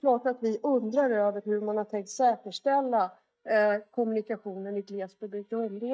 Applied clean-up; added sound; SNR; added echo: neural mask model DeepFilterNet 3.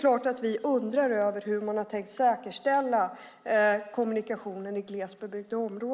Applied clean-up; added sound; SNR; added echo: none; none; none; none.